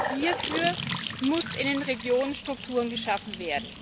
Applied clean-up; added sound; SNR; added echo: none; Trickle, dribble / Bathtub (filling or washing) / Sink (filling or washing) / Gurgling / Splash, splatter; 2 dB; none.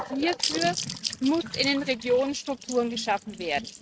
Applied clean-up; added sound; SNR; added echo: neural mask model RNNoise.